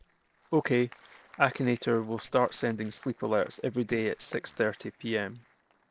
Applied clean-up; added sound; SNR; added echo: neural separator model SepFormer DNS4.